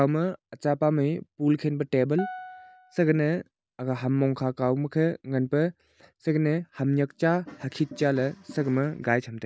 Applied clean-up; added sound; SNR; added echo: none; Piano; 16 dB; none.